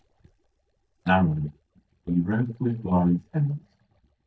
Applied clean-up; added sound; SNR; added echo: neural mask model DeepFilterNet 3.